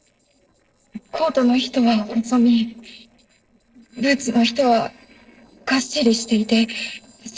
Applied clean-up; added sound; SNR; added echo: neural separator model SepFormer DNS4.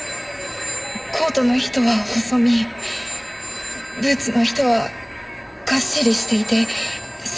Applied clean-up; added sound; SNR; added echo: none; Telephone; 13 dB; reverberation time 2.1 s.